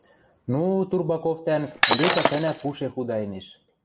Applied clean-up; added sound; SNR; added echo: none; Shatter; -4 dB; none.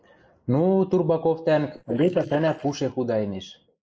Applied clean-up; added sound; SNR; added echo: neural mask model Resemble Enhance denoiser.